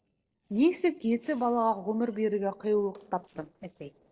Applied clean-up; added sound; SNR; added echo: neural separator model SepFormer DNS4.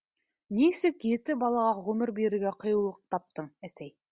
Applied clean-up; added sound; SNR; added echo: none; none; none; none.